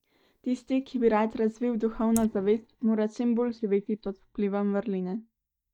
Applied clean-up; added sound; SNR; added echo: neural mask model DeepFilterNet 3.